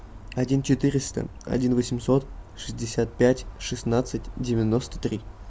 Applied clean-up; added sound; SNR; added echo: none; none; none; none.